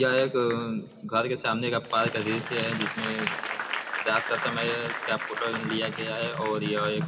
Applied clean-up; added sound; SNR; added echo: none; Applause / Crowd; 7 dB; reverberation time 1.3 s.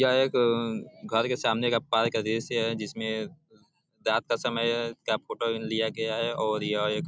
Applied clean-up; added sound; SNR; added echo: none; none; none; none.